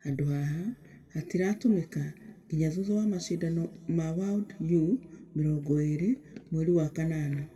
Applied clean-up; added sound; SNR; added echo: none; none; none; reverberation time 1.5 s.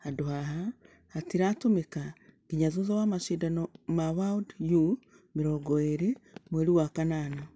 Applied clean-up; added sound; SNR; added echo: none; none; none; none.